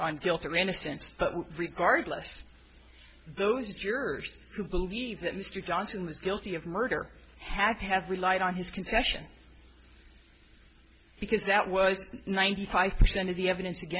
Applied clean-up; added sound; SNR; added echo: none; none; none; none.